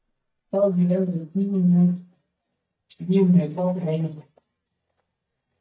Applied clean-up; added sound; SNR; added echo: neural mask model DeepFilterNet 3.